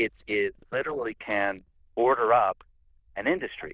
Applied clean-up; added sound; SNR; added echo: neural diffusion model UNIVERSE++.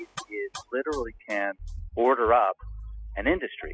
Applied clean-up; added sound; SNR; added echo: classical method spectral subtraction.